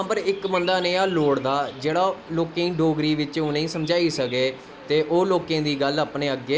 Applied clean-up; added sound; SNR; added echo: none; Bird vocalization, bird call, bird song; 20 dB; none.